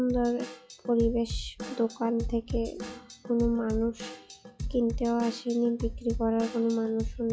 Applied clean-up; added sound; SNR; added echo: classical method log-MMSE.